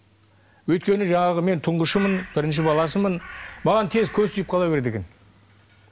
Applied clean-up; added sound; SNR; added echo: none; Crow; 16 dB; none.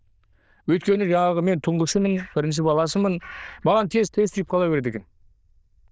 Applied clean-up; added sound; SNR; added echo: neural diffusion model UNIVERSE++.